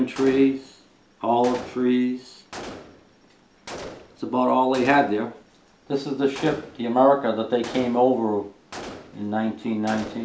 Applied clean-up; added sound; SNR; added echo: none; Gunshot, gunfire; 17 dB; none.